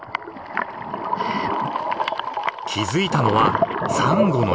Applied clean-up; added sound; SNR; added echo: none; none; none; none.